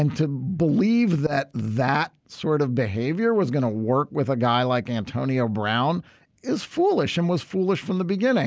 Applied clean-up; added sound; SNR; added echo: none; none; none; none.